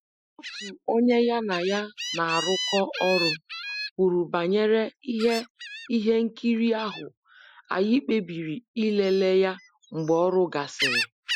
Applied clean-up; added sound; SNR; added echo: classical method Wiener filter.